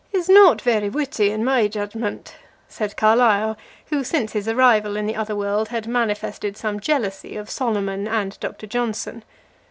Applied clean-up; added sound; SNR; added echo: none; none; none; none.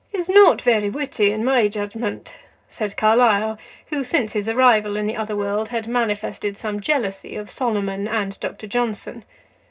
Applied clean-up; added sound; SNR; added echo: neural separator model SepFormer DNS4.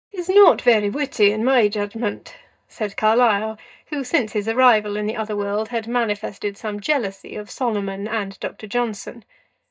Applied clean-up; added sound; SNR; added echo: neural mask model DeepFilterNet 3.